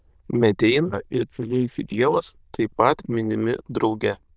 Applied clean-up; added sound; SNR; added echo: neural diffusion model UNIVERSE++.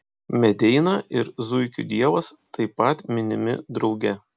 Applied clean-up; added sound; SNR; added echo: none; none; none; none.